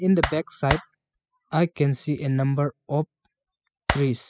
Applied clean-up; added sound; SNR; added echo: classical method spectral subtraction.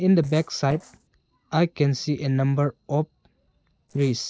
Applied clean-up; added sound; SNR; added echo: neural separator model SepFormer DNS4.